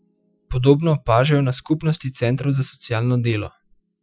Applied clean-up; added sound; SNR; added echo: classical method Wiener filter.